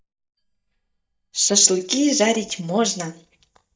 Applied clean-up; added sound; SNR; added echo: neural mask model DeepFilterNet 3.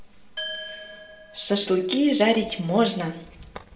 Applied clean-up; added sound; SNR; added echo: none; Glass; 7 dB; reverberation time 0.7 s.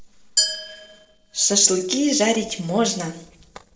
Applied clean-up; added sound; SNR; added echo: neural separator model SepFormer DNS4.